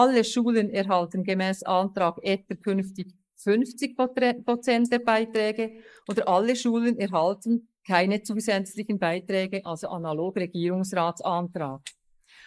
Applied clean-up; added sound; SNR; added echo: neural mask model Resemble Enhance denoiser.